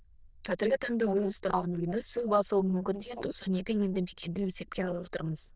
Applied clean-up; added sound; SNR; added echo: neural diffusion model UNIVERSE++.